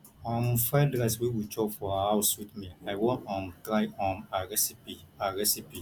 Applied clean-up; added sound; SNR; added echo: none; none; none; none.